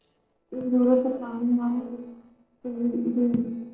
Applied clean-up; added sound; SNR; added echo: neural separator model SepFormer DNS4.